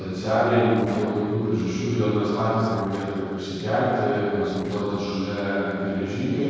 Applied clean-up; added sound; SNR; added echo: neural separator model SepFormer DNS4.